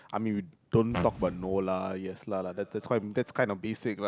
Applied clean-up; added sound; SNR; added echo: none; Fart; 6 dB; none.